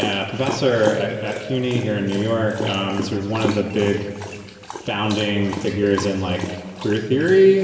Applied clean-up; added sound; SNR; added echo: none; Dog; 12 dB; reverberation time 1.8 s.